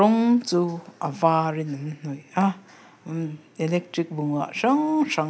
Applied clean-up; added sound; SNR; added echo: none; none; none; none.